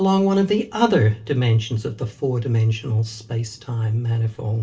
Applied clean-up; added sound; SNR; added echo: none; none; none; reverberation time 0.2 s.